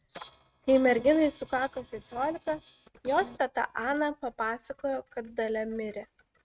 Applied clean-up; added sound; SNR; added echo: neural mask model RNNoise.